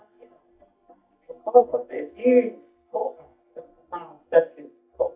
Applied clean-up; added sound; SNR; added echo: neural mask model DeepFilterNet 3.